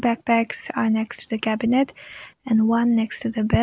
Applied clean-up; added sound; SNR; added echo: none; none; none; none.